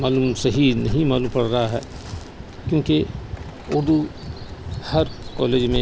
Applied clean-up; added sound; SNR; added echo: none; Dog + Water; 12 dB; none.